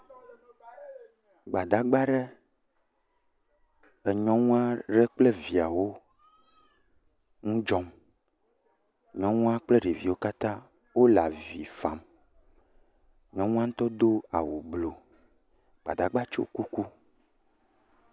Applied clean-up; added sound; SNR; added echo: none; none; none; none.